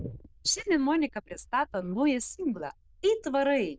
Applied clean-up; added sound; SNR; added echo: neural diffusion model UNIVERSE++.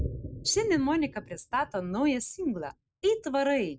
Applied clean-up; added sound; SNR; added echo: neural mask model RNNoise.